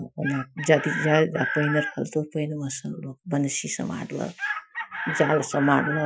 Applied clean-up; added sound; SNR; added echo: classical method Wiener filter.